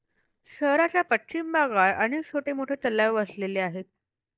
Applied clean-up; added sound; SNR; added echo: neural mask model DeepFilterNet 3.